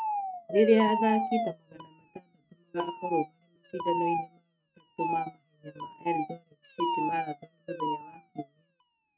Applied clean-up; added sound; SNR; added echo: neural mask model RNNoise.